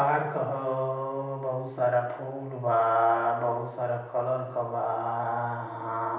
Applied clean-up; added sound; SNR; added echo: none; none; none; reverberation time 0.9 s.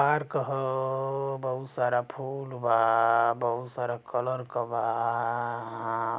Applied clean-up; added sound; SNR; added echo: none; none; none; none.